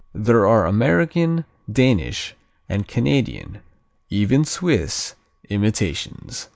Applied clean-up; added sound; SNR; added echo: none; none; none; none.